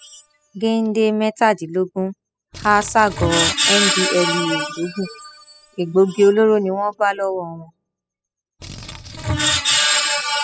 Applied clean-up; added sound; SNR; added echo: classical method spectral subtraction.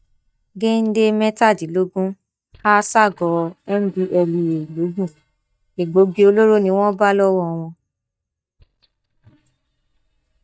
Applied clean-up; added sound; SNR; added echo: neural mask model DeepFilterNet 3.